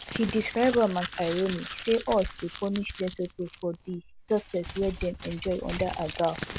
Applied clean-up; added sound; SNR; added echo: none; Crumpling, crinkling; 11 dB; none.